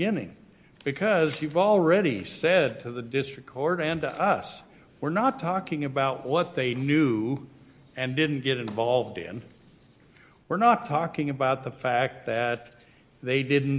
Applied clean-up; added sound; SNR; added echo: none; none; none; none.